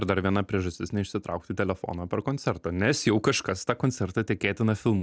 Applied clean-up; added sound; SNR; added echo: none; none; none; none.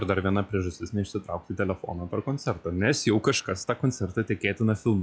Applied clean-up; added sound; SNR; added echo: classical method log-MMSE.